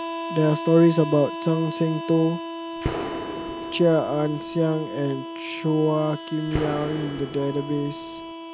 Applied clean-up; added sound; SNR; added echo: none; Harmonica + Gunshot, gunfire; 8 dB; none.